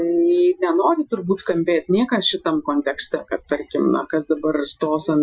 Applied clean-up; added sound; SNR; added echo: classical method Wiener filter.